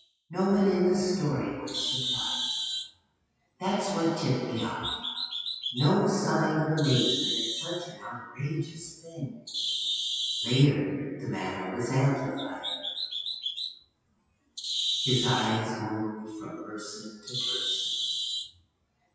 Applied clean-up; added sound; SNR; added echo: classical method WPE with log-MMSE.